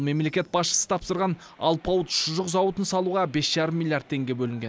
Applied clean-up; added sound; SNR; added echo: none; none; none; none.